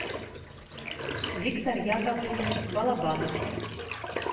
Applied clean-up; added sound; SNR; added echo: none; Bathtub (filling or washing); 3 dB; reverberation time 1.0 s.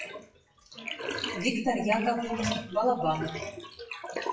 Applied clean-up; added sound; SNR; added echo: classical method WPE with log-MMSE.